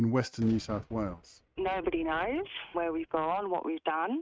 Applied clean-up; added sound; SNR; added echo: neural mask model RNNoise.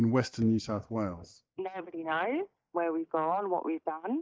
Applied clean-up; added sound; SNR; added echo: neural mask model DeepFilterNet 3.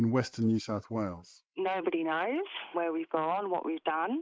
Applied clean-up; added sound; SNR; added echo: neural mask model Resemble Enhance denoiser.